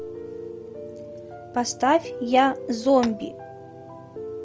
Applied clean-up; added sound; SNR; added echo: none; Tap + Piano; 11 dB; none.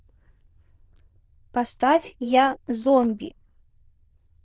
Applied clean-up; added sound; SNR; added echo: neural diffusion model UNIVERSE++.